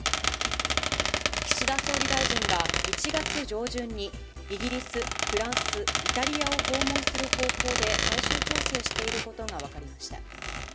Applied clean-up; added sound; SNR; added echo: none; Squeak; -4 dB; reverberation time 0.7 s.